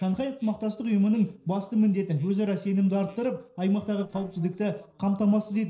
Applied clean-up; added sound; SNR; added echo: neural separator model SepFormer DNS4.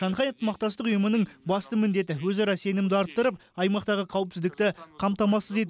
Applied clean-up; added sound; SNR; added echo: none; none; none; none.